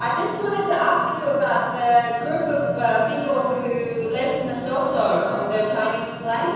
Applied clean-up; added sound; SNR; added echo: none; Bowed string instrument; 17 dB; reverberation time 1.2 s.